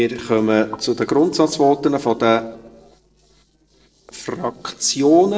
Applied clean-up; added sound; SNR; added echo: neural separator model SepFormer DNS4.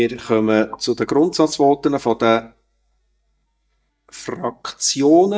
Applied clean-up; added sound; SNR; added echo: neural mask model DeepFilterNet 3.